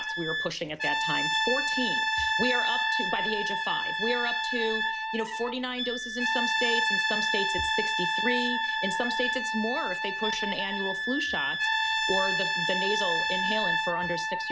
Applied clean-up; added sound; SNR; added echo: none; Brass instrument + Wind instrument, woodwind instrument; -5 dB; none.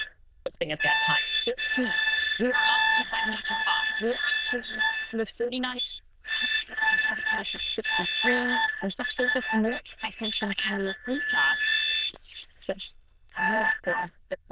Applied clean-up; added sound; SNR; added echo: neural diffusion model UNIVERSE++.